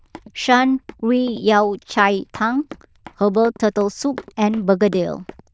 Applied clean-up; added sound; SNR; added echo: neural diffusion model UNIVERSE++.